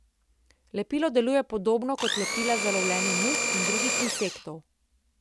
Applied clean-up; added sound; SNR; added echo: none; Domestic sounds, home sounds; -1 dB; none.